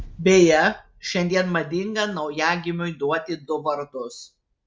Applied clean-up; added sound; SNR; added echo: none; none; none; none.